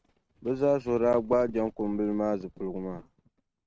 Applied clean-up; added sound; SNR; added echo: neural mask model RNNoise.